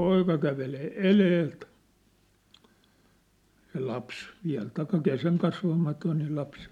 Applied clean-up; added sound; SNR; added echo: none; none; none; none.